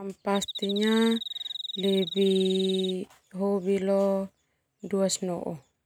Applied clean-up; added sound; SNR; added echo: none; Cricket; 9 dB; none.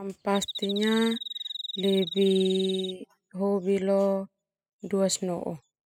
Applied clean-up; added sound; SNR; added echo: classical method spectral subtraction.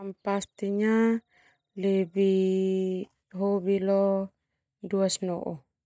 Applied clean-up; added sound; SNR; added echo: neural mask model DeepFilterNet 3.